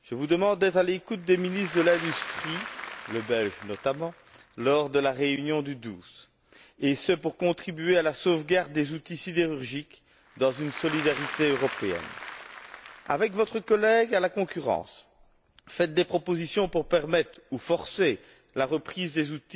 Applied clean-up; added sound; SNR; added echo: none; Applause / Crowd; 11 dB; none.